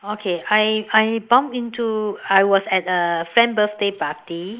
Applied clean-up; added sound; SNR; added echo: neural mask model Resemble Enhance denoiser.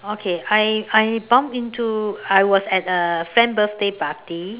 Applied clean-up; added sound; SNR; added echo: none; none; none; none.